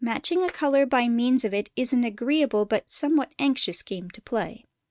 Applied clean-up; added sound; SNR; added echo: neural mask model RNNoise.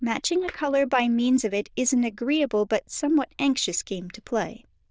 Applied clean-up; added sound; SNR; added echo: neural diffusion model UNIVERSE++.